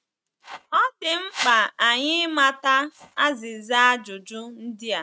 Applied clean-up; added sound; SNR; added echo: neural mask model RNNoise.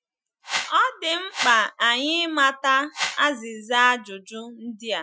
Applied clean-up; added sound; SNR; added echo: classical method Wiener filter.